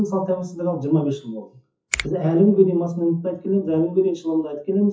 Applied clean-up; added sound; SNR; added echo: classical method WPE with log-MMSE.